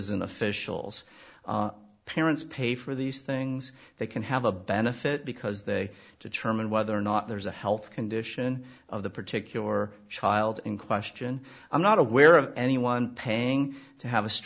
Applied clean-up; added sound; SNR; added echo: none; none; none; none.